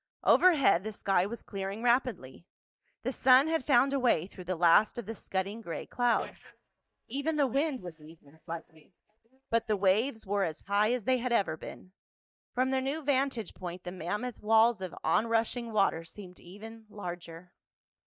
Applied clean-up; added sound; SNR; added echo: neural mask model DeepFilterNet 3.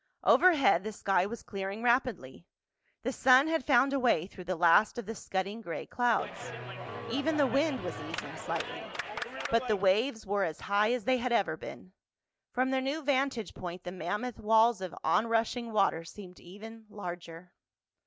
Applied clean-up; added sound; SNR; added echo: none; Clapping; 8 dB; none.